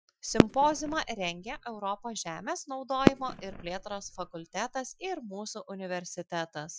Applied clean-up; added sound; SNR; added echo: classical method Wiener filter.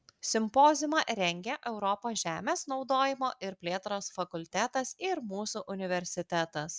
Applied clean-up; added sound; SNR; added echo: none; none; none; none.